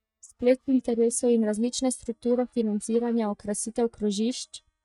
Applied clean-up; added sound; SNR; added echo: neural mask model DeepFilterNet 3.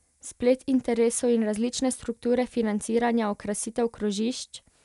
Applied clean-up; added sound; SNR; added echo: none; none; none; none.